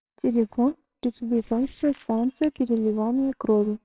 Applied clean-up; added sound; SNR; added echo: neural separator model SepFormer WHAMR!.